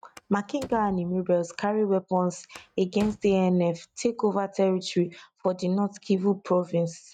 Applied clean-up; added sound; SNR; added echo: neural mask model RNNoise.